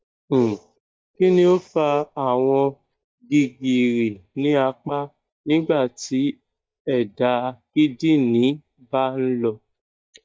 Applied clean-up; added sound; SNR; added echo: neural mask model DeepFilterNet 3.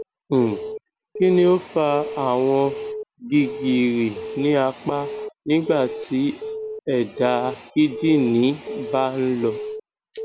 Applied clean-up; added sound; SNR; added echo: none; Alarm / Keyboard (musical); 11 dB; none.